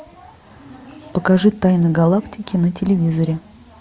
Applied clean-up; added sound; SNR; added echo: none; none; none; none.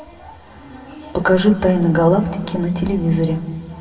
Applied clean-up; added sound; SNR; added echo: none; none; none; reverberation time 1.3 s.